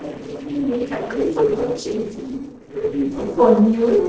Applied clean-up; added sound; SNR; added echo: neural separator model SepFormer DNS4.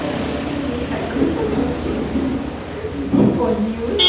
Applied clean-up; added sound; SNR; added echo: none; Motor vehicle (road); 3 dB; reverberation time 0.8 s.